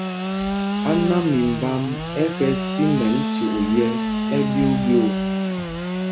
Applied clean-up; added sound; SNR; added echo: none; Sawing / Engine; 1 dB; none.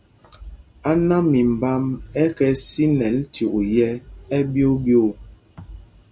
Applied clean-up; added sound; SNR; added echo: none; none; none; none.